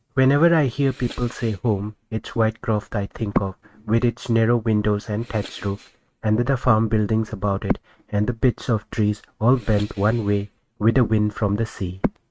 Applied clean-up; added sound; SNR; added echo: neural mask model RNNoise.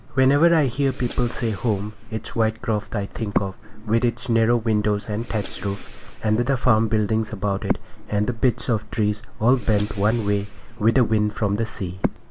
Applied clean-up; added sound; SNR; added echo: none; Breathing; 14 dB; none.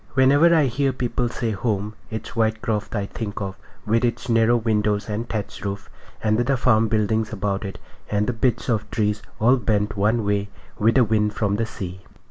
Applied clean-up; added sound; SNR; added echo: none; none; none; none.